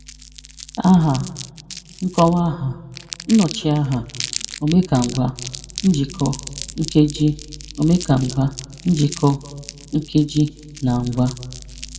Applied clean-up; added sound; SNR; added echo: none; Crumpling, crinkling; 15 dB; reverberation time 1.1 s.